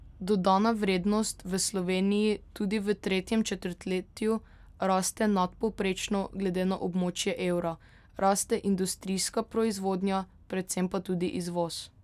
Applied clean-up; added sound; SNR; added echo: none; none; none; none.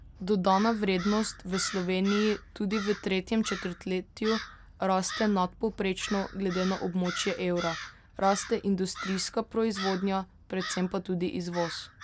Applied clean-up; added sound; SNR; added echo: none; Crow; 12 dB; none.